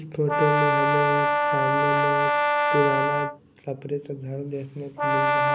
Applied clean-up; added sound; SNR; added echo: none; Brass instrument; -5 dB; none.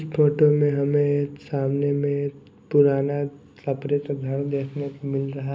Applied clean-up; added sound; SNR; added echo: none; none; none; none.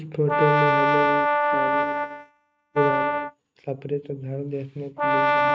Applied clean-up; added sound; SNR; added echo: neural mask model RNNoise.